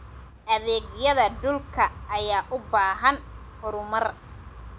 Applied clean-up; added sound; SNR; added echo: none; Wind; 16 dB; none.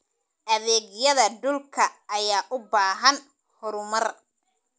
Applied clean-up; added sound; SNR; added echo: none; none; none; none.